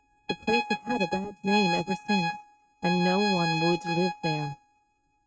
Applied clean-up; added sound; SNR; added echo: neural mask model RNNoise.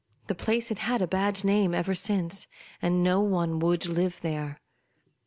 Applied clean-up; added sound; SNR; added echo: none; none; none; none.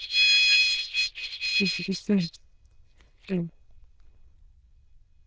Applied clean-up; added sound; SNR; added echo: neural diffusion model UNIVERSE++.